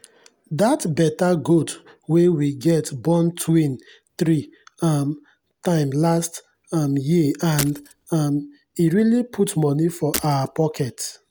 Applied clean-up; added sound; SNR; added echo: none; Shatter; 11 dB; none.